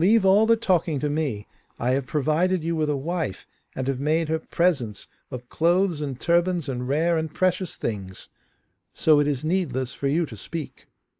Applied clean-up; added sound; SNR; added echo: neural mask model Resemble Enhance denoiser.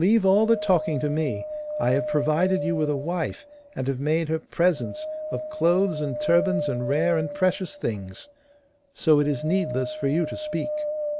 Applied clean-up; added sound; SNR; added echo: none; Wind; 8 dB; none.